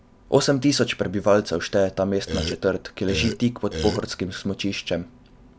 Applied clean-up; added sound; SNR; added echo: none; Burping, eructation; 5 dB; none.